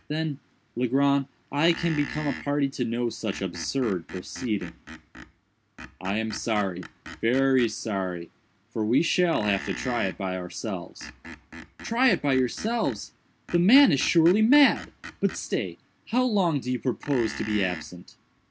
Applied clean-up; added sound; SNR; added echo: none; Screech; 16 dB; none.